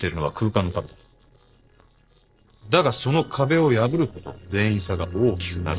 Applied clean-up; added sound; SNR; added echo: neural separator model SepFormer DNS4.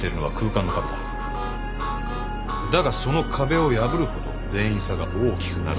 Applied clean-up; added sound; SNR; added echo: none; Harmonica; 10 dB; none.